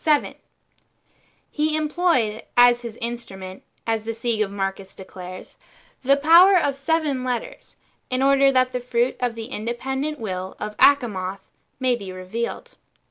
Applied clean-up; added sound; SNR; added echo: none; none; none; none.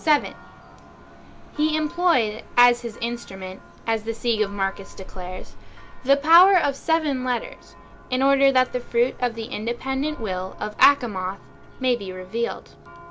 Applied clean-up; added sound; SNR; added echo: none; Church bell; 14 dB; none.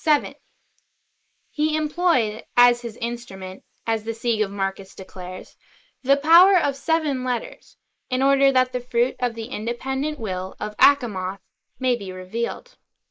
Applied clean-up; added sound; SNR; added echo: neural mask model Resemble Enhance denoiser.